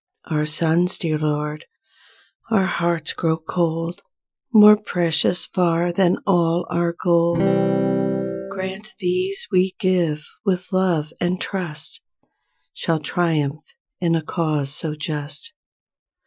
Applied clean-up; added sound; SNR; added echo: classical method Wiener filter.